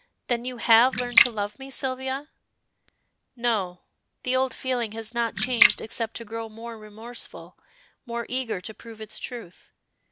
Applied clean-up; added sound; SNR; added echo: none; Splash, splatter; -1 dB; none.